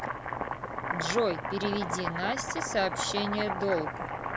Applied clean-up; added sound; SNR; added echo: none; Domestic sounds, home sounds; 2 dB; none.